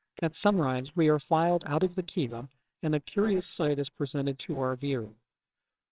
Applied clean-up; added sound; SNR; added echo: neural separator model SepFormer WHAMR!.